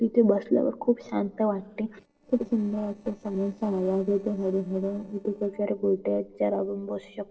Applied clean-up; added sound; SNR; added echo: neural separator model SepFormer DNS4.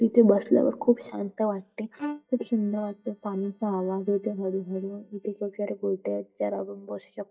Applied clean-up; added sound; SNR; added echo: neural mask model DeepFilterNet 3.